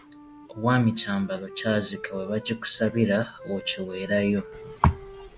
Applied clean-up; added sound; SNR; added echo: none; Wind instrument, woodwind instrument; 18 dB; none.